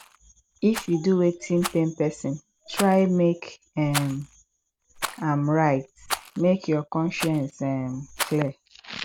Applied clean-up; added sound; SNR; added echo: none; Rattle; 13 dB; none.